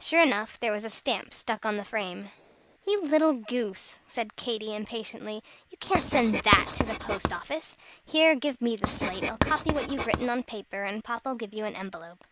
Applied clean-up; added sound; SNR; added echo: none; Writing; 3 dB; none.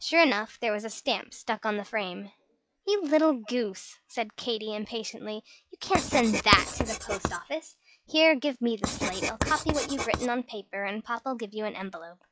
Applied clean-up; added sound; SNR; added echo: classical method log-MMSE.